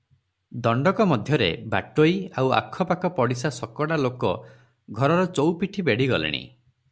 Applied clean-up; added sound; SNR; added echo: none; none; none; none.